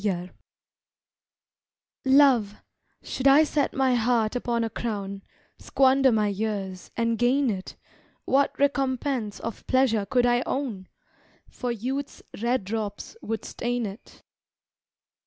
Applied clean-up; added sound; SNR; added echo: none; none; none; none.